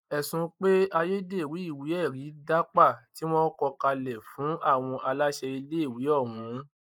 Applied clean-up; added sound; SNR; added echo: neural mask model Resemble Enhance denoiser.